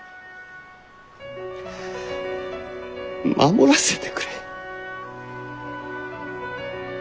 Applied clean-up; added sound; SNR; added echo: none; none; none; none.